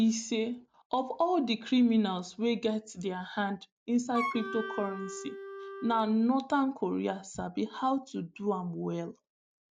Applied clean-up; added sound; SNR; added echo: none; Wind instrument, woodwind instrument; 8 dB; none.